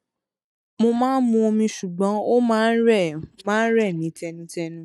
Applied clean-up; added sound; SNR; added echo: neural mask model DeepFilterNet 3.